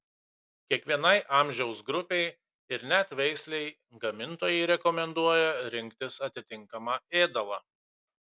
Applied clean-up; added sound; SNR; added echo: none; none; none; none.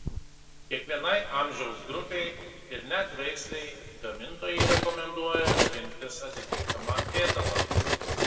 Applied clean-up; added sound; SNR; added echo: none; Cutlery, silverware; -1 dB; reverberation time 1.9 s.